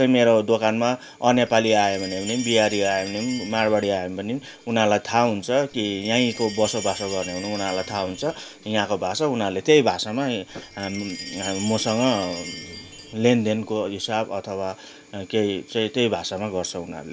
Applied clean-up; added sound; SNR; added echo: none; Chime; 14 dB; none.